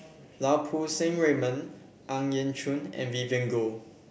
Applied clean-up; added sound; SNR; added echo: none; none; none; none.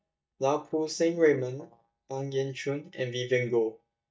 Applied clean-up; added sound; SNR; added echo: neural mask model DeepFilterNet 3.